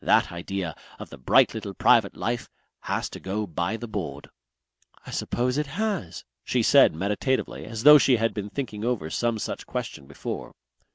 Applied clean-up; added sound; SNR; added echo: none; none; none; none.